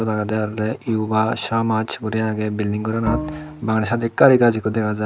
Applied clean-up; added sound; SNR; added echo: none; Bowed string instrument; 10 dB; none.